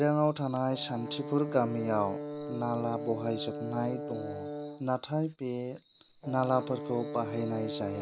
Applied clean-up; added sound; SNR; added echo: none; Brass instrument; 8 dB; none.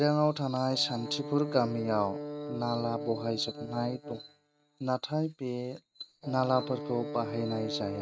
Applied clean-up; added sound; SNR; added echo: neural mask model RNNoise.